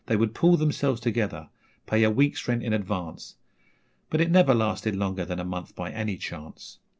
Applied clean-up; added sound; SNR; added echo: none; none; none; none.